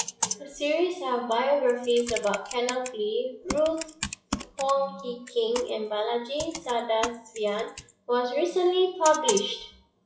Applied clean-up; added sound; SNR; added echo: classical method WPE with log-MMSE.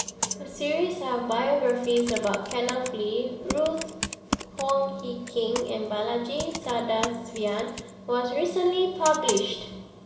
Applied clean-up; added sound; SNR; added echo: none; Computer keyboard; 10 dB; reverberation time 1.4 s.